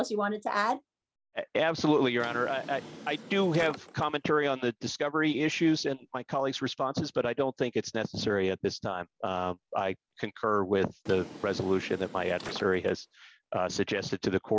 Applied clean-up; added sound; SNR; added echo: none; Drawer open or close; 16 dB; none.